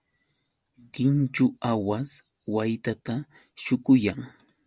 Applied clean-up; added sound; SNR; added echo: none; none; none; none.